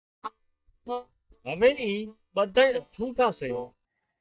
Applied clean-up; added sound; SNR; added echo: neural mask model DeepFilterNet 3.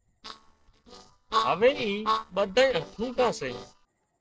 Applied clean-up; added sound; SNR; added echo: neural separator model SepFormer DNS4.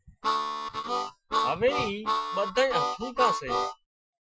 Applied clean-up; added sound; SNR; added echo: classical method Wiener filter.